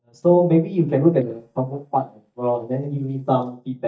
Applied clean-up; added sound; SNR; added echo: neural mask model DeepFilterNet 3.